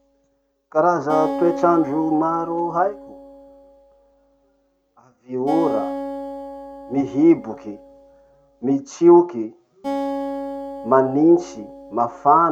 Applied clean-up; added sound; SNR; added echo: none; Acoustic guitar; 11 dB; none.